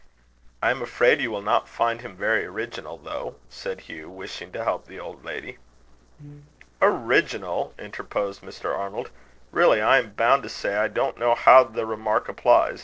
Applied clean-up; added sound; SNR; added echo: neural separator model SepFormer DNS4.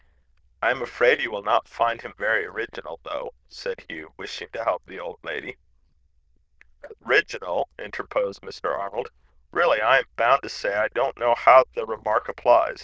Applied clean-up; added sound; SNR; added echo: neural diffusion model UNIVERSE++.